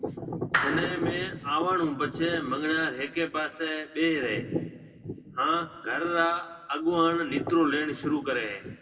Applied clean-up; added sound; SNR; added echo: none; Clapping; 4 dB; reverberation time 1.5 s.